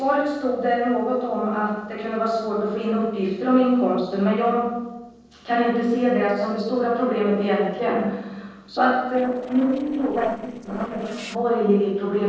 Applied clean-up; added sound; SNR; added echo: neural separator model SepFormer DNS4.